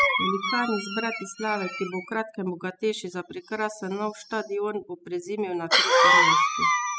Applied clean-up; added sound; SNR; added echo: classical method spectral subtraction.